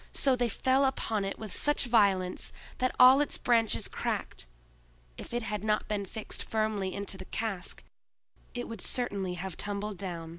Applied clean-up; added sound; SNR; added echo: none; none; none; none.